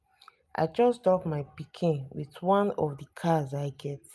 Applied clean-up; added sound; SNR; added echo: none; none; none; none.